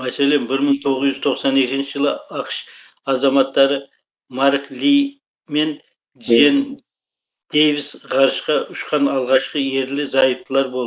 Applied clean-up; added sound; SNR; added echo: neural mask model Resemble Enhance denoiser.